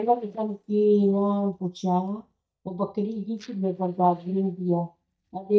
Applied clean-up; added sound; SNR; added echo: neural mask model DeepFilterNet 3.